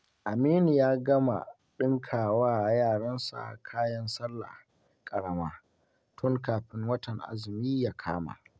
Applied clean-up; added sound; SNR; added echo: none; none; none; none.